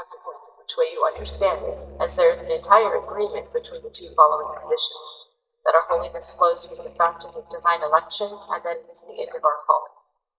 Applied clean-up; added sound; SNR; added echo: neural mask model DeepFilterNet 3.